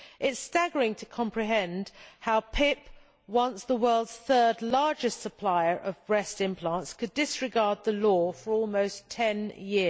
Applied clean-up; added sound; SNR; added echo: none; none; none; none.